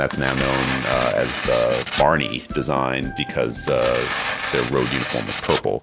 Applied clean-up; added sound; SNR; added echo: none; Tearing; 6 dB; none.